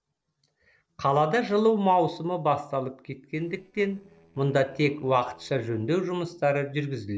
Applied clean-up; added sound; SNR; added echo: neural separator model SepFormer DNS4.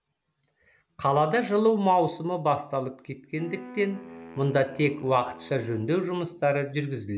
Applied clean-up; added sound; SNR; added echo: none; Wind instrument, woodwind instrument; 19 dB; none.